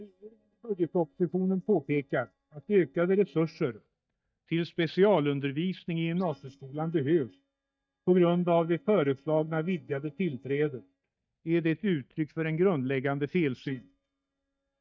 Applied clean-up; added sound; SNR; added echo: neural mask model DeepFilterNet 3.